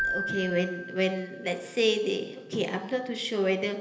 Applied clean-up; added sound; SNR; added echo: none; Keyboard (musical); 9 dB; reverberation time 1.4 s.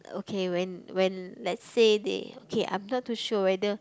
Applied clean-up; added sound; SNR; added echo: none; none; none; none.